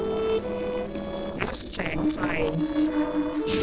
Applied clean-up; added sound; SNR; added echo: neural separator model SepFormer DNS4.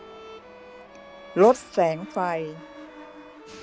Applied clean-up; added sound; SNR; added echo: none; Mechanisms + Bowed string instrument; 18 dB; none.